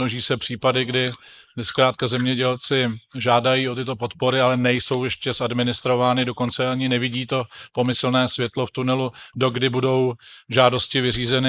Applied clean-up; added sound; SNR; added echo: neural mask model Resemble Enhance denoiser.